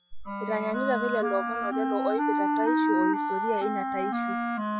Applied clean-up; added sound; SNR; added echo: classical method Wiener filter.